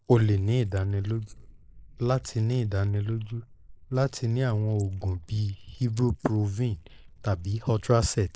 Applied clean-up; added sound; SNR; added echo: neural mask model Resemble Enhance denoiser.